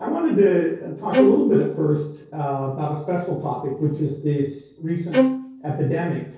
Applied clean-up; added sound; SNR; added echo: neural separator model SepFormer DNS4.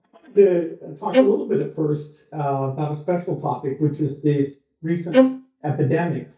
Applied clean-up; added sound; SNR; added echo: neural mask model DeepFilterNet 3.